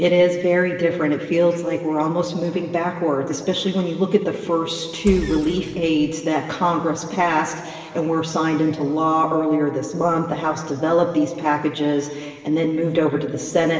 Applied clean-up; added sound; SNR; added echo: none; Engine; 11 dB; reverberation time 1.9 s.